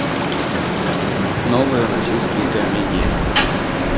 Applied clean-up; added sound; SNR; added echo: none; Stream; 10 dB; none.